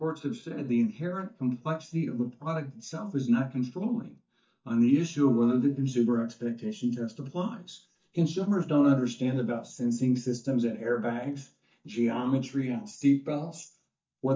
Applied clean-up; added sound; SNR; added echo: neural mask model DeepFilterNet 3.